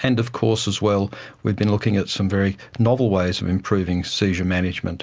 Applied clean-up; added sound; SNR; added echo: none; none; none; none.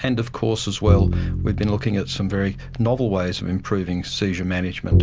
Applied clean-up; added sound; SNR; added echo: none; Bowed string instrument; 1 dB; none.